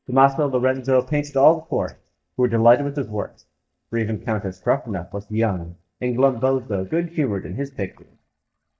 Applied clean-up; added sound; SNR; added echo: neural mask model DeepFilterNet 3.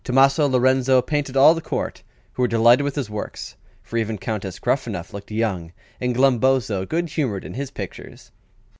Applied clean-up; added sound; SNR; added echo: none; none; none; none.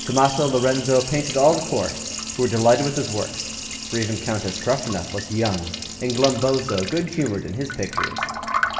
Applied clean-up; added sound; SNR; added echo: none; Liquid; 7 dB; reverberation time 1.1 s.